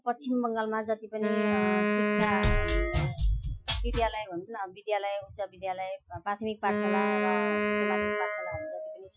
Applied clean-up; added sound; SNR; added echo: classical method Wiener filter.